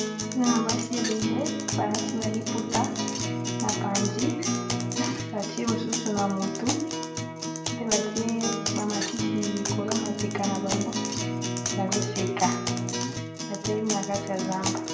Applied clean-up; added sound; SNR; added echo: none; Acoustic guitar; -1 dB; reverberation time 0.8 s.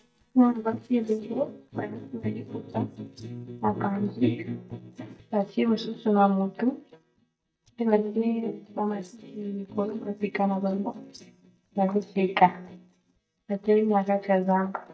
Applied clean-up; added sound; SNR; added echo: neural mask model DeepFilterNet 3.